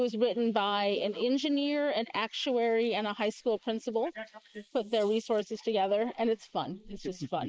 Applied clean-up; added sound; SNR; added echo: neural mask model Resemble Enhance denoiser.